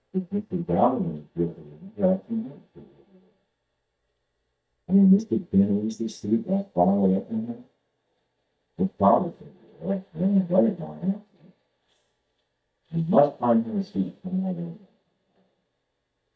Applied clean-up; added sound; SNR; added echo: neural mask model DeepFilterNet 3.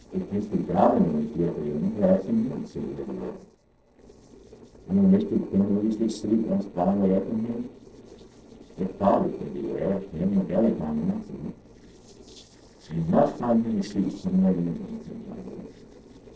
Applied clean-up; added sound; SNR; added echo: neural separator model SepFormer DNS4.